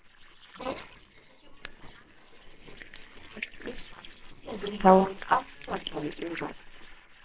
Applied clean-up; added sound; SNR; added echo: neural separator model SepFormer WHAMR!.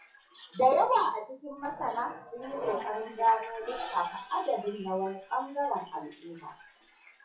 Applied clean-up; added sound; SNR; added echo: classical method WPE with log-MMSE.